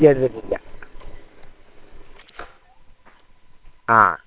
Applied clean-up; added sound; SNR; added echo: neural separator model SepFormer WHAMR!.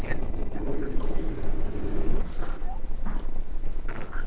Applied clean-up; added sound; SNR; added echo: neural separator model SepFormer DNS4.